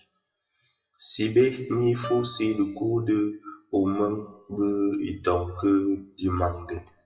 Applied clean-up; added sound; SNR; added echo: classical method WPE with log-MMSE.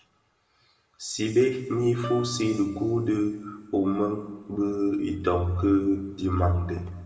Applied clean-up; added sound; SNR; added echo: none; Guitar; 19 dB; reverberation time 1.4 s.